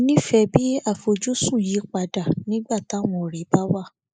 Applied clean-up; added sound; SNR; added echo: neural mask model Resemble Enhance denoiser.